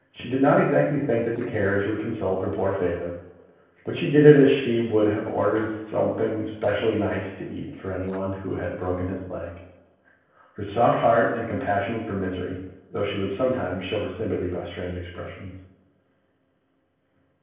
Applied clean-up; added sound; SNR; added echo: neural separator model SepFormer DNS4.